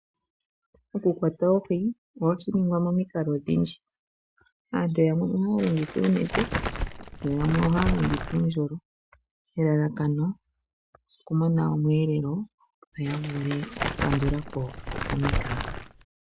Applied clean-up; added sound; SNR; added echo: none; Crumpling, crinkling; 4 dB; none.